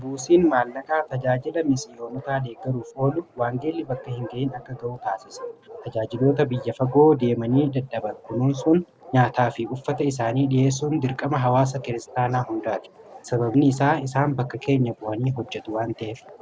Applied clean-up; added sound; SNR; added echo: none; Bark; 18 dB; none.